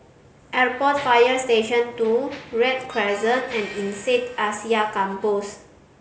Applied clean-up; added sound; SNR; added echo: none; Harmonica + Mechanisms; 19 dB; none.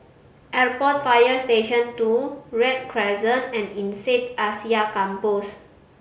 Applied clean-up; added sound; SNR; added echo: none; none; none; none.